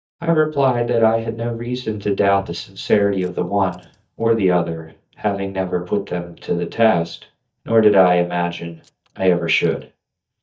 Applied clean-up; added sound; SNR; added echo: neural mask model DeepFilterNet 3.